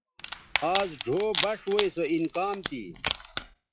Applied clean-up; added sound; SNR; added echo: classical method log-MMSE.